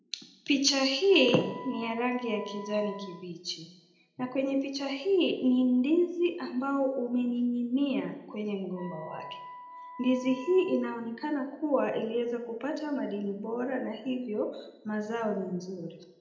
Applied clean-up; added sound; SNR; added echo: none; Wind instrument, woodwind instrument; 17 dB; reverberation time 0.7 s.